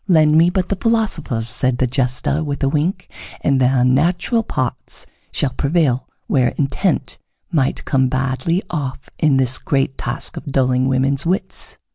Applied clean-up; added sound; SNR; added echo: none; none; none; none.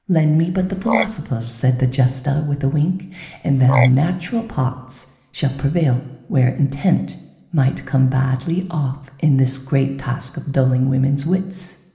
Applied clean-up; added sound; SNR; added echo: none; Frog; 10 dB; reverberation time 1.1 s.